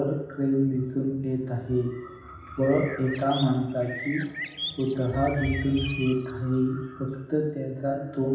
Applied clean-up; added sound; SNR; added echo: none; Bird; 11 dB; reverberation time 0.9 s.